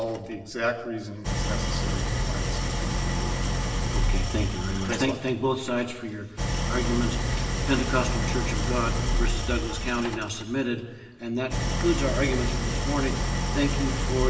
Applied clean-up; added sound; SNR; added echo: none; Idling; -2 dB; reverberation time 1.1 s.